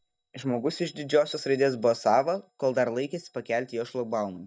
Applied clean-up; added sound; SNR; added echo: neural mask model DeepFilterNet 3.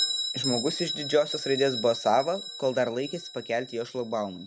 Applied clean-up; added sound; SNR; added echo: none; Bell; 7 dB; none.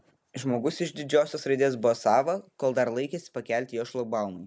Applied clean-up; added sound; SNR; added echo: none; none; none; none.